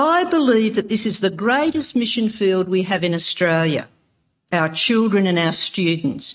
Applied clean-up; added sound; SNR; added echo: neural mask model RNNoise.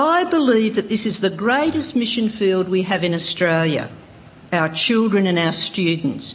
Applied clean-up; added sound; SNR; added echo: none; Acoustic guitar; 19 dB; none.